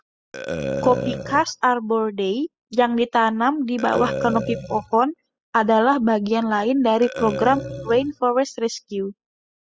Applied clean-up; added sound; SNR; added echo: classical method spectral subtraction.